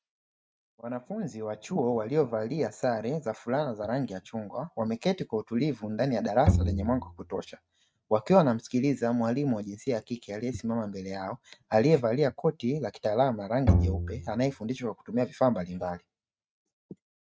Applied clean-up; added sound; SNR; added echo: neural mask model RNNoise.